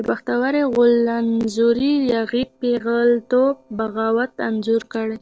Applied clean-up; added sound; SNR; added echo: neural separator model SepFormer DNS4.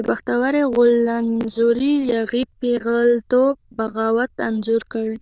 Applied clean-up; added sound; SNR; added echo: neural diffusion model UNIVERSE++.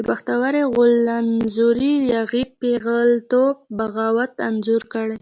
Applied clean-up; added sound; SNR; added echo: none; none; none; none.